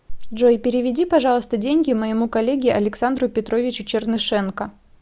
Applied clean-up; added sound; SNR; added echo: none; none; none; none.